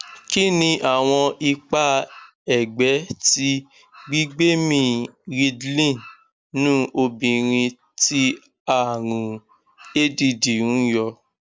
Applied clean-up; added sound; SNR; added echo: none; none; none; none.